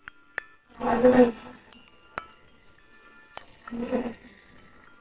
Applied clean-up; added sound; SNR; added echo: neural separator model SepFormer WHAMR!.